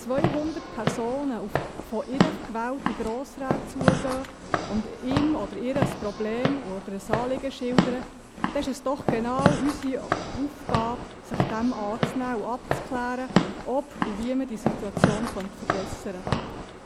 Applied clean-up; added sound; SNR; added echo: none; Walk, footsteps / Siren; -1 dB; none.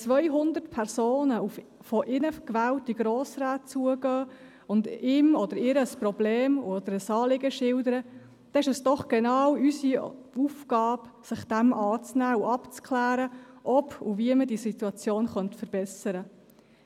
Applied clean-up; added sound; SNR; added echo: none; none; none; none.